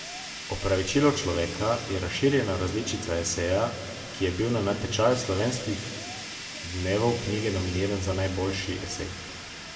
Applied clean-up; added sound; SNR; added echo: none; Fire; 11 dB; reverberation time 1.8 s.